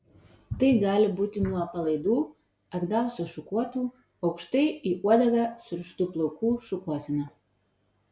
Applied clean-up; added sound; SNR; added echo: none; none; none; none.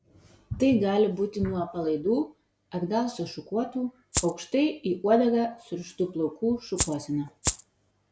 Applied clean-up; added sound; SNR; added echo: none; Rattle (instrument); 4 dB; none.